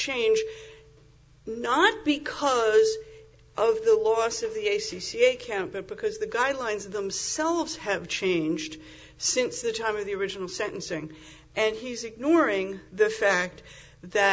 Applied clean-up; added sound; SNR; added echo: none; none; none; none.